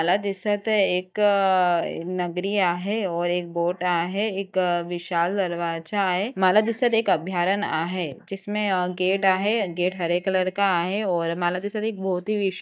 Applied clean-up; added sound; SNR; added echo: neural mask model DeepFilterNet 3.